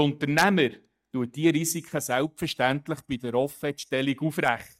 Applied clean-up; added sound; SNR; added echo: neural mask model DeepFilterNet 3.